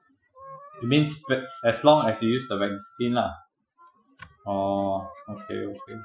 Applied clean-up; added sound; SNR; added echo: classical method Wiener filter.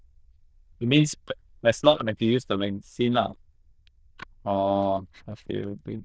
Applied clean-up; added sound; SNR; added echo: neural diffusion model UNIVERSE++.